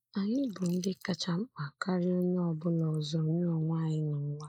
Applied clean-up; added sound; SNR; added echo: neural mask model Resemble Enhance denoiser.